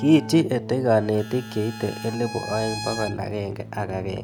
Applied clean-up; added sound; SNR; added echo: none; Bowed string instrument + Keyboard (musical); 11 dB; none.